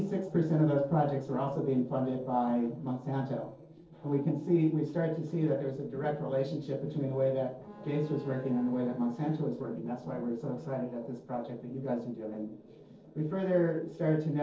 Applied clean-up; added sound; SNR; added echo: neural separator model SepFormer DNS4.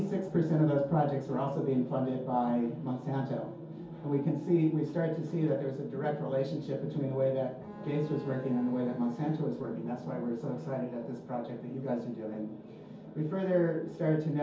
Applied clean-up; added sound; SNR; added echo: none; Bowed string instrument; 18 dB; reverberation time 0.6 s.